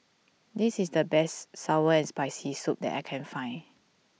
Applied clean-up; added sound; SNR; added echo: none; none; none; none.